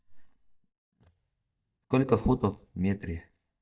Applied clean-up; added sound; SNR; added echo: neural mask model DeepFilterNet 3.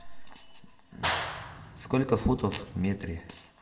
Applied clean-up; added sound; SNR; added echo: none; Clapping; 5 dB; reverberation time 0.9 s.